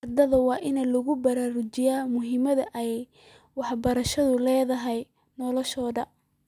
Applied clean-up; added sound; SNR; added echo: none; none; none; none.